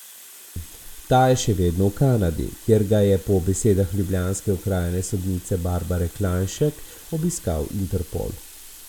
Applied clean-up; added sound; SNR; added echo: neural mask model Resemble Enhance denoiser.